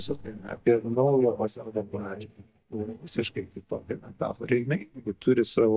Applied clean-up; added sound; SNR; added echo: neural mask model DeepFilterNet 3.